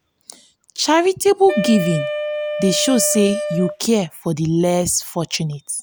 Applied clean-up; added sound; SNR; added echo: none; Wind instrument, woodwind instrument; 6 dB; none.